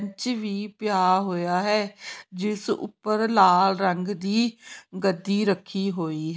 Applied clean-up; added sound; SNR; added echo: none; none; none; none.